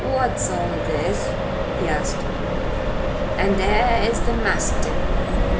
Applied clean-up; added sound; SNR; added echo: none; Accelerating, revving, vroom; -4 dB; reverberation time 0.3 s.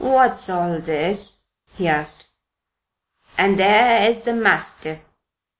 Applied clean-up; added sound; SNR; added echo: none; none; none; none.